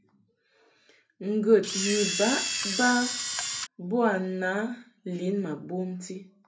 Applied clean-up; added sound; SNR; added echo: none; Camera; 2 dB; reverberation time 0.3 s.